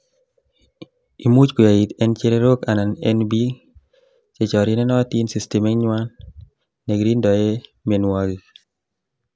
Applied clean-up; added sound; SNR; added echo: none; none; none; none.